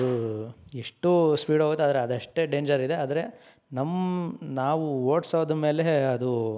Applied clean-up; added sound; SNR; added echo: none; none; none; none.